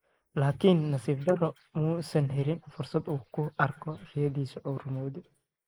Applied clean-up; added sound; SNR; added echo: neural mask model Resemble Enhance denoiser.